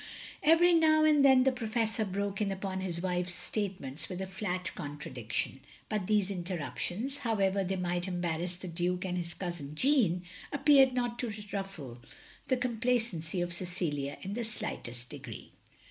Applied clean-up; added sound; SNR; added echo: none; none; none; none.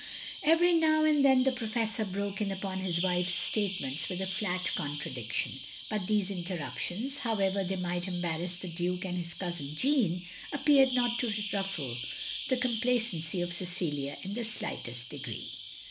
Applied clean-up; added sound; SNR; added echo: none; Bird vocalization, bird call, bird song; 9 dB; none.